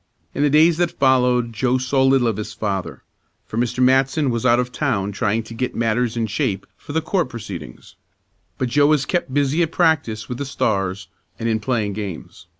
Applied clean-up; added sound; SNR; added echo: none; none; none; none.